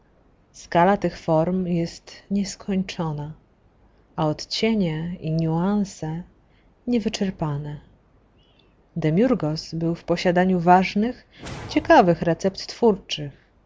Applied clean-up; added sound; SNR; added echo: none; Whoosh, swoosh, swish; 18 dB; none.